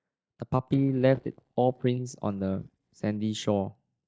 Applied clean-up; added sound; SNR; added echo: neural mask model DeepFilterNet 3.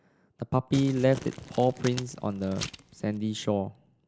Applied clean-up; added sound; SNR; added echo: none; Crumpling, crinkling; 13 dB; none.